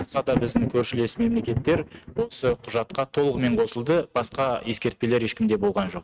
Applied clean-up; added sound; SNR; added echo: neural mask model RNNoise.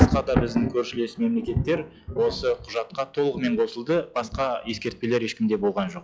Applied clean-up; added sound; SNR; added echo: classical method log-MMSE.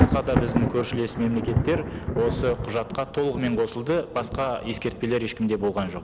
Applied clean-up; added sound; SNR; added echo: none; Thunder; 2 dB; none.